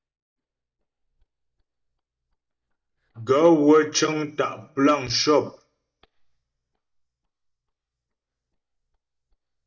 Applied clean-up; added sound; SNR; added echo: neural mask model DeepFilterNet 3.